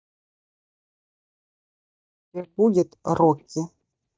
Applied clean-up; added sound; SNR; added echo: neural mask model DeepFilterNet 3.